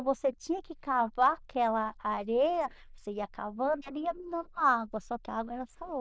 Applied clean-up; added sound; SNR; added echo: neural diffusion model UNIVERSE++.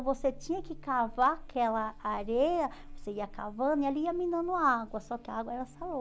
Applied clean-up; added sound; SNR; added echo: none; Buzz; 14 dB; none.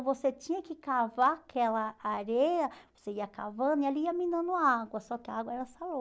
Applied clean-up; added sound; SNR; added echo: none; none; none; none.